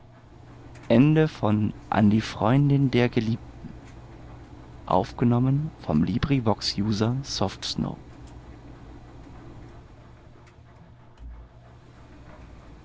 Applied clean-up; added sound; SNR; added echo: none; Engine; 18 dB; none.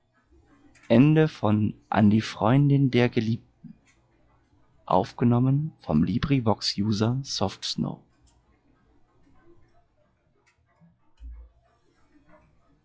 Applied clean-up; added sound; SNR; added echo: classical method log-MMSE.